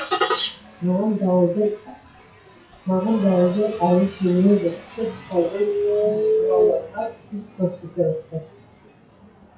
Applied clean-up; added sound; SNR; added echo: classical method WPE with log-MMSE.